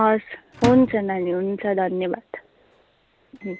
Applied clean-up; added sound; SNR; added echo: none; Microwave oven; 12 dB; none.